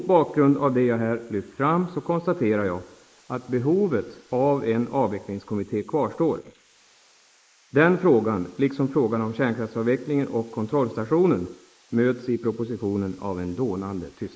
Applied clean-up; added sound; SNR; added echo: neural mask model Resemble Enhance denoiser.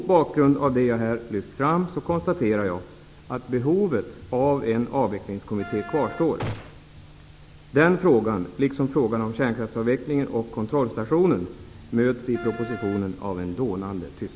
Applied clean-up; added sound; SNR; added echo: none; Wind instrument, woodwind instrument + Gunshot, gunfire; 15 dB; none.